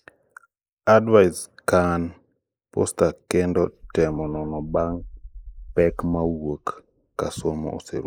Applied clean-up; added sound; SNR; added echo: neural mask model Resemble Enhance denoiser.